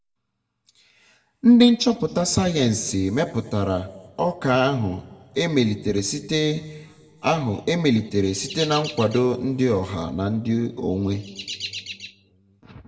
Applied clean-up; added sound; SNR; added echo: none; Chirp, tweet; 16 dB; reverberation time 1.3 s.